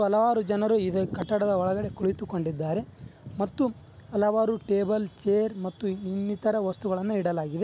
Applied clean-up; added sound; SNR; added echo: none; none; none; none.